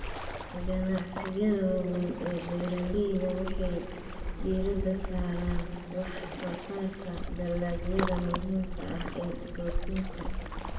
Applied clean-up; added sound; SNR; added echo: none; Waves, surf; 3 dB; reverberation time 1.8 s.